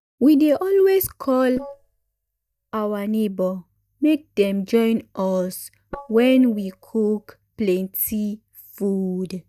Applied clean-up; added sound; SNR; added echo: neural mask model DeepFilterNet 3.